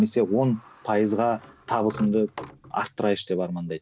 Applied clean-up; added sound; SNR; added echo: none; Sliding door; 20 dB; none.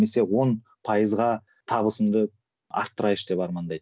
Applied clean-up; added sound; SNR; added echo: none; none; none; none.